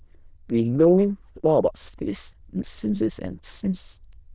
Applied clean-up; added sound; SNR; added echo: neural diffusion model UNIVERSE++.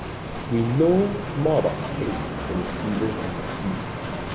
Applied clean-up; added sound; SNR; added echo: none; Bicycle; 4 dB; none.